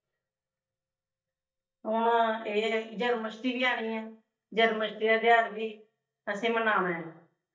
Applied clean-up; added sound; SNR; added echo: neural mask model DeepFilterNet 3.